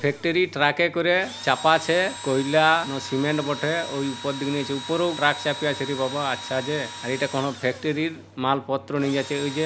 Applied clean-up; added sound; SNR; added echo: none; Engine / Drill; 13 dB; none.